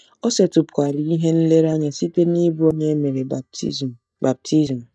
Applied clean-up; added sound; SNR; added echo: neural mask model DeepFilterNet 3.